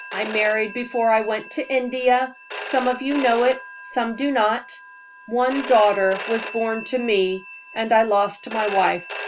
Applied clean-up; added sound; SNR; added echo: none; Telephone; 6 dB; none.